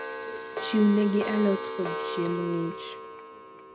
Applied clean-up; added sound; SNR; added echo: none; Clock; 7 dB; none.